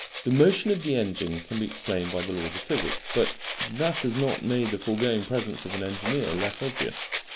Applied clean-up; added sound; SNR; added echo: none; Rattle (instrument); 8 dB; none.